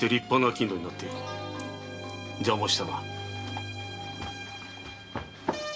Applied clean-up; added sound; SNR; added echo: none; Electric guitar; 20 dB; none.